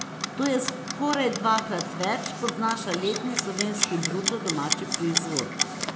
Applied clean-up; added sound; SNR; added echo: none; Clock; 2 dB; none.